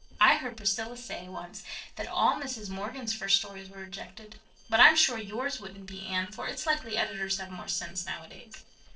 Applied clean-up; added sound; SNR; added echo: neural separator model SepFormer DNS4.